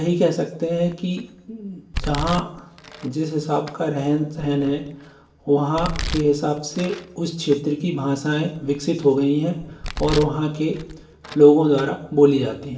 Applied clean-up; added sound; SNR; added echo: none; Domestic sounds, home sounds; 14 dB; reverberation time 0.8 s.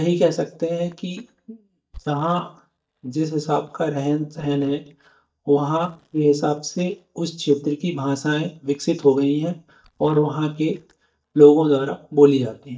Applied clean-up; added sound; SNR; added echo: neural mask model DeepFilterNet 3.